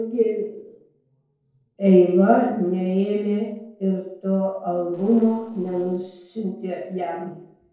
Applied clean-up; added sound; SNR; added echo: neural separator model SepFormer DNS4.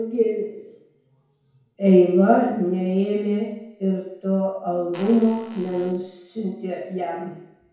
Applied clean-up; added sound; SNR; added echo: none; Fart; 20 dB; reverberation time 0.9 s.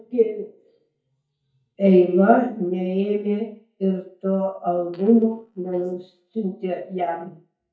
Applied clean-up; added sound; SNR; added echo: neural mask model DeepFilterNet 3.